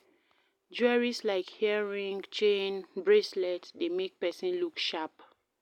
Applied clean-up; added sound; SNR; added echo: none; none; none; none.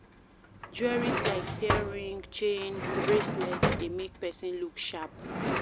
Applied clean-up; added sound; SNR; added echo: none; Drawer open or close; 0 dB; none.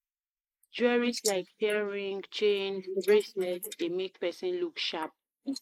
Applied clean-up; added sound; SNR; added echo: neural mask model Resemble Enhance denoiser.